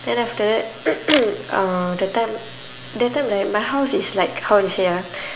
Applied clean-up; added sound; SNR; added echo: none; Camera; 15 dB; reverberation time 2.0 s.